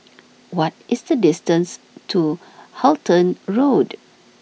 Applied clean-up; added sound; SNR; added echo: none; none; none; none.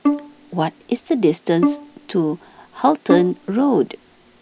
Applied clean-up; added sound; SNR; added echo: none; Bowed string instrument; 5 dB; none.